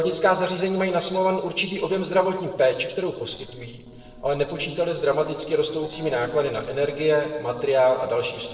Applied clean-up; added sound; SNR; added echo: neural separator model SepFormer DNS4.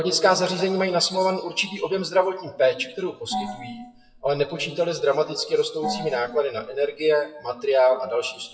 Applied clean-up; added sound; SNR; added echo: classical method WPE with log-MMSE.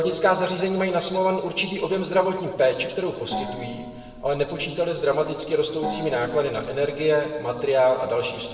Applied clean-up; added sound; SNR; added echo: none; Gong; 11 dB; reverberation time 1.6 s.